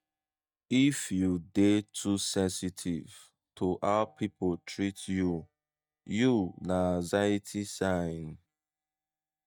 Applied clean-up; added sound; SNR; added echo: neural mask model DeepFilterNet 3.